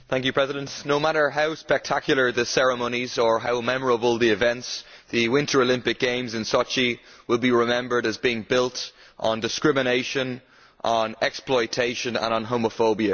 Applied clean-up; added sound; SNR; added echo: none; none; none; none.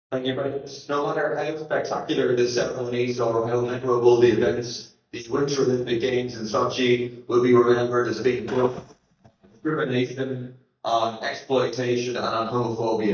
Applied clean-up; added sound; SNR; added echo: neural mask model DeepFilterNet 3.